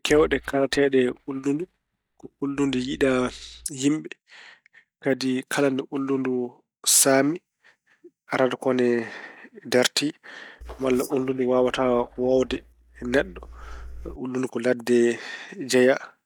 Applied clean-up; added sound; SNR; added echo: neural mask model DeepFilterNet 3.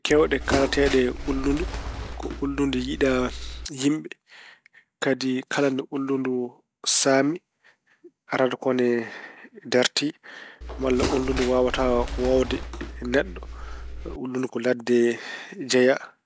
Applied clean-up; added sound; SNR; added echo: none; Bird; 7 dB; none.